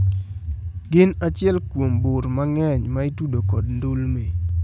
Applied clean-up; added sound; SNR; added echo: none; none; none; none.